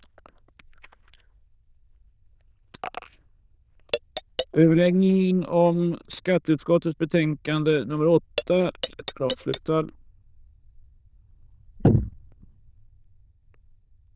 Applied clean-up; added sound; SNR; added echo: neural diffusion model UNIVERSE++.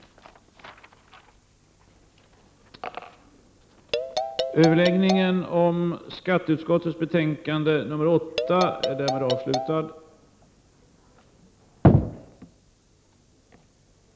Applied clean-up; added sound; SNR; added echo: none; Marimba, xylophone; 4 dB; none.